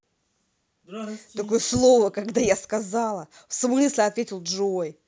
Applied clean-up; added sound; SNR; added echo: none; none; none; none.